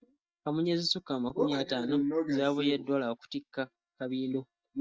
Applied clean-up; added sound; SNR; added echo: neural mask model DeepFilterNet 3.